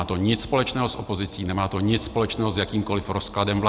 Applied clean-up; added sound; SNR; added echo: none; none; none; none.